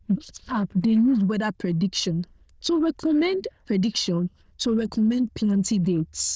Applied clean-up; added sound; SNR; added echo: neural diffusion model UNIVERSE++.